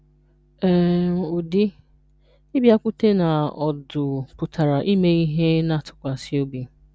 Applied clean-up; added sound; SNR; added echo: none; none; none; none.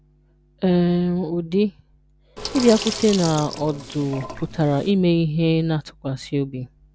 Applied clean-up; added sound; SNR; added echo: none; Sink (filling or washing); 10 dB; none.